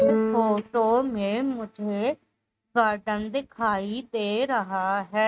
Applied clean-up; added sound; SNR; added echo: neural mask model RNNoise.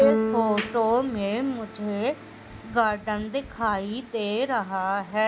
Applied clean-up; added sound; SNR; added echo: none; Clapping + Keyboard (musical); 8 dB; none.